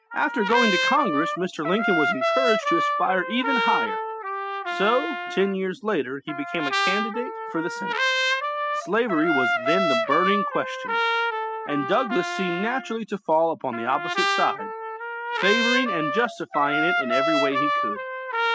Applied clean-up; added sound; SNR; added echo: classical method spectral subtraction.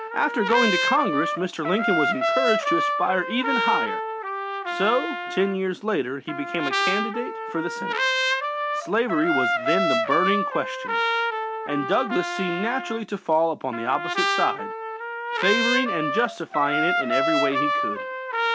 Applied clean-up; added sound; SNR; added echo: none; Trumpet; 0 dB; none.